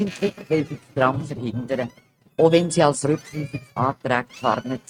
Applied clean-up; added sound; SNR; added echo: neural mask model RNNoise.